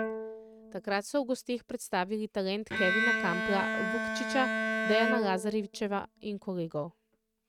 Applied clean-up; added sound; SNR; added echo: neural mask model RNNoise.